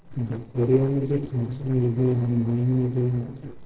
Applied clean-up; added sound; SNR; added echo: neural separator model SepFormer DNS4.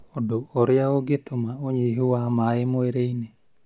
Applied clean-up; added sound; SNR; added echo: none; none; none; none.